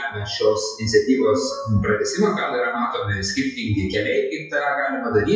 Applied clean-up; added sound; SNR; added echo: classical method WPE with log-MMSE.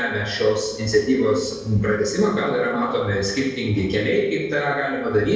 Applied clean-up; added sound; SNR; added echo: neural separator model SepFormer DNS4.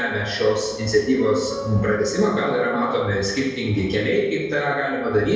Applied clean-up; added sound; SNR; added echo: none; Wind instrument, woodwind instrument; 14 dB; reverberation time 1.2 s.